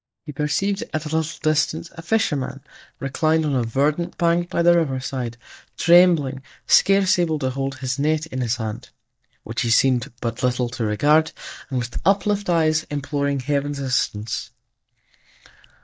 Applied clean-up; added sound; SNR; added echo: neural mask model DeepFilterNet 3.